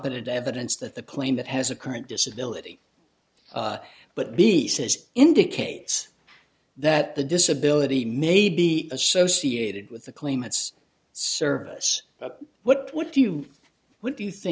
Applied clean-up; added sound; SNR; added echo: none; none; none; none.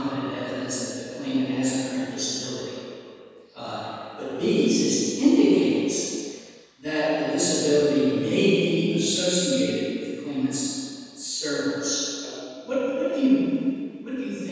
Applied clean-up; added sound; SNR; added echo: none; none; none; reverberation time 2.1 s.